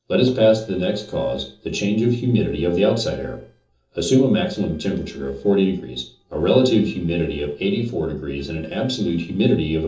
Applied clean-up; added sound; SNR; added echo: neural separator model SepFormer DNS4.